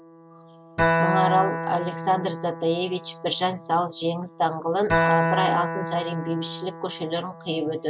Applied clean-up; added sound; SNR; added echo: none; Acoustic guitar; 2 dB; none.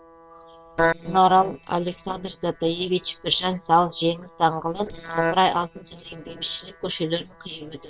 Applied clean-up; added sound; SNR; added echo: neural separator model SepFormer WHAM!.